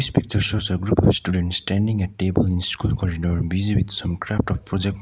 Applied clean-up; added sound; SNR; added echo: none; none; none; none.